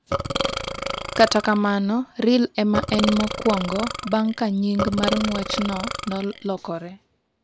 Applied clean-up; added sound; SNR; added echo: none; Burping, eructation; 6 dB; none.